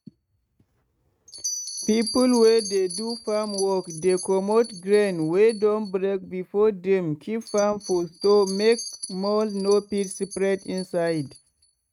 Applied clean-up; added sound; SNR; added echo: neural mask model RNNoise.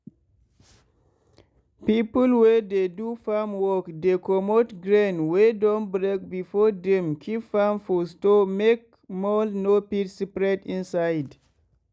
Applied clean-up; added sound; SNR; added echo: none; none; none; none.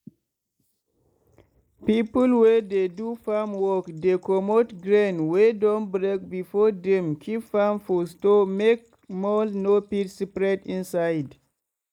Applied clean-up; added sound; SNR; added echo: neural mask model Resemble Enhance denoiser.